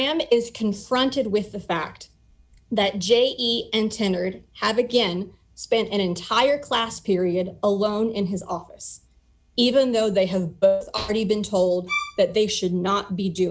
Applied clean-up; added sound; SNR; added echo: none; Bowed string instrument; 8 dB; none.